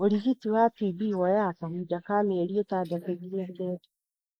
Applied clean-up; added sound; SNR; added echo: neural mask model Resemble Enhance denoiser.